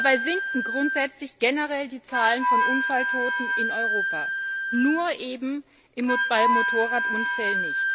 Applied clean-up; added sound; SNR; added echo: none; Wind instrument, woodwind instrument; -1 dB; none.